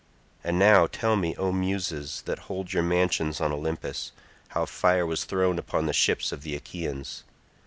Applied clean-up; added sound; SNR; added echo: none; none; none; none.